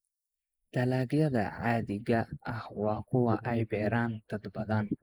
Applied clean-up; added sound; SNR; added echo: neural mask model Resemble Enhance denoiser.